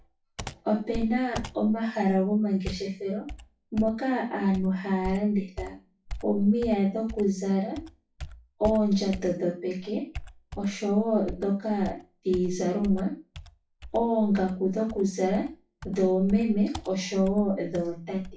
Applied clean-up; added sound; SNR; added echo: classical method WPE with log-MMSE.